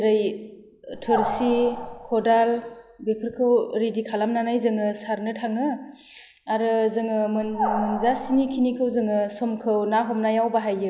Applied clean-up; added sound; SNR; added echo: none; Animal; 5 dB; none.